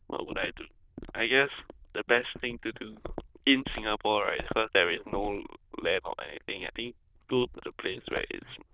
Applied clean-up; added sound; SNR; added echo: neural diffusion model UNIVERSE++.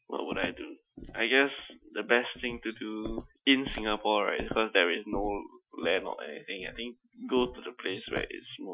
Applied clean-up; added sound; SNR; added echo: classical method Wiener filter.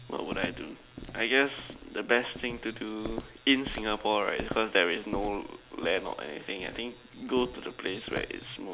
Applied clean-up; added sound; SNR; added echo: none; Walk, footsteps; 12 dB; none.